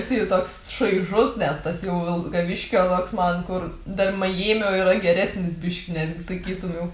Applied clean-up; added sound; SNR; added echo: none; none; none; none.